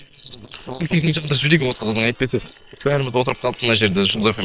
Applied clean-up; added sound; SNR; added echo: neural separator model SepFormer WHAM!.